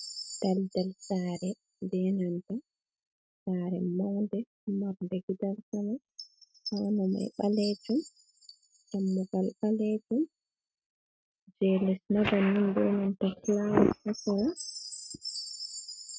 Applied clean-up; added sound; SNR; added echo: neural mask model RNNoise.